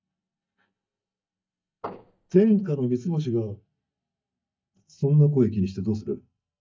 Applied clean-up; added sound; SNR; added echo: neural mask model DeepFilterNet 3.